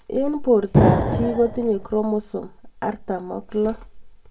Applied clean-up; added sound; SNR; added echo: none; Explosion; -2 dB; reverberation time 0.2 s.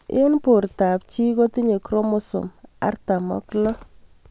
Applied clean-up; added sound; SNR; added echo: none; none; none; none.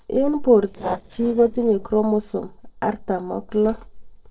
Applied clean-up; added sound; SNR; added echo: neural separator model SepFormer DNS4.